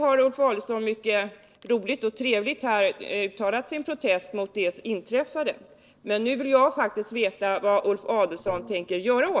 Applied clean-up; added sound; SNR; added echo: neural separator model SepFormer DNS4.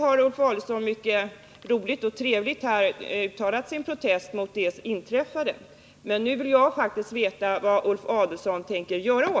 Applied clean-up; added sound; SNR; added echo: none; none; none; none.